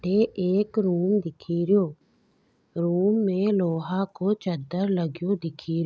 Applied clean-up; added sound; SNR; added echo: none; none; none; none.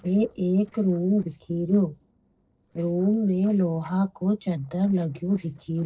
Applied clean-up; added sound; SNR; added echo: neural separator model SepFormer DNS4.